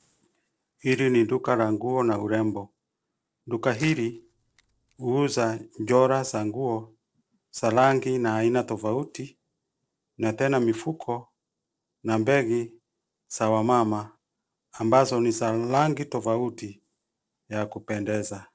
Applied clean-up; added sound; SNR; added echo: neural separator model SepFormer DNS4.